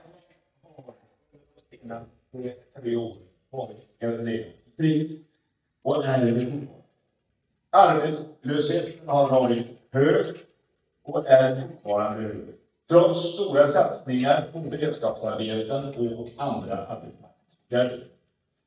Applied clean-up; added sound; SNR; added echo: neural mask model DeepFilterNet 3.